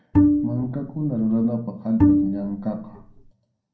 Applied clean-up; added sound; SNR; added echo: none; Bowed string instrument; -4 dB; reverberation time 0.6 s.